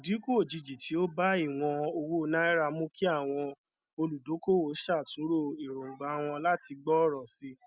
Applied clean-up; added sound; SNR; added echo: none; none; none; none.